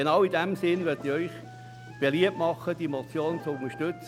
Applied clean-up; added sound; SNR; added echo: none; Wind instrument, woodwind instrument + Sliding door; 15 dB; none.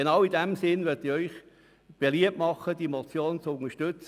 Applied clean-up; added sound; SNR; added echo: none; none; none; none.